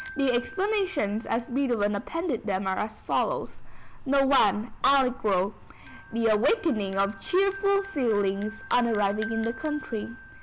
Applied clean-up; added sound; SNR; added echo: none; Bell; 5 dB; none.